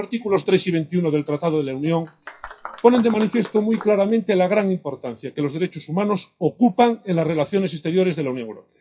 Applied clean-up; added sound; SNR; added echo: classical method WPE with log-MMSE.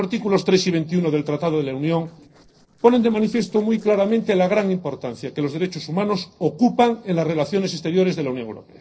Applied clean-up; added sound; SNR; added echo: neural separator model SepFormer DNS4.